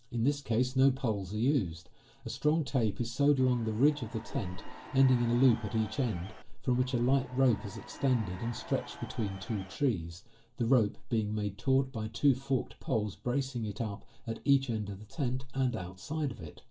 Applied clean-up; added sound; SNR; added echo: none; Crowd / Cheering; 18 dB; reverberation time 0.2 s.